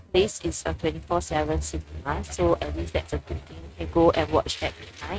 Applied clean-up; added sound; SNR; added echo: neural mask model RNNoise.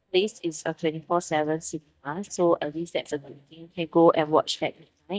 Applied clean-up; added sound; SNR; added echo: neural mask model DeepFilterNet 3.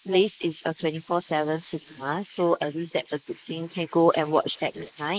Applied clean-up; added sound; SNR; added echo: neural mask model Resemble Enhance denoiser.